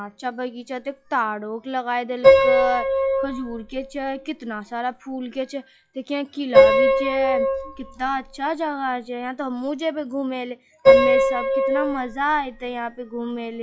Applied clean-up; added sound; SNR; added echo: classical method log-MMSE.